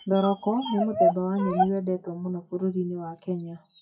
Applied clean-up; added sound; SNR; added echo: classical method WPE with log-MMSE.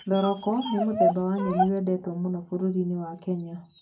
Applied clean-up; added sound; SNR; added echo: none; Dog; 4 dB; reverberation time 0.3 s.